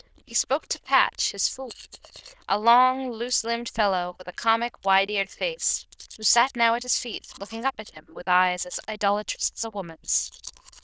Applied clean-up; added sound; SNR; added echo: neural diffusion model UNIVERSE++.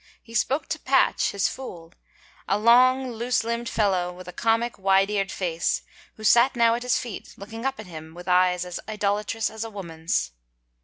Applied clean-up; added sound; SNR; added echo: none; none; none; none.